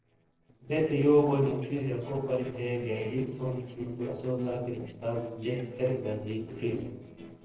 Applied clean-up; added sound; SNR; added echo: neural separator model SepFormer DNS4.